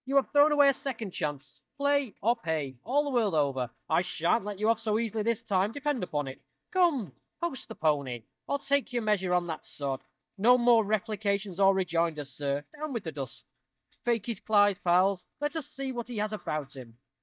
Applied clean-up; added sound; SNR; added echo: neural mask model DeepFilterNet 3.